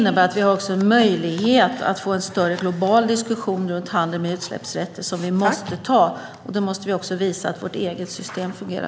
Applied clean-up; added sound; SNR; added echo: none; none; none; none.